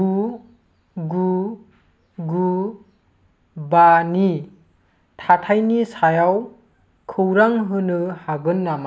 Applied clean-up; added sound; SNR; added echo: none; none; none; none.